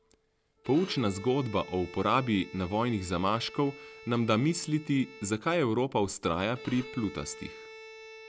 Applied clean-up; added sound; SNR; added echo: none; Bowed string instrument; 18 dB; none.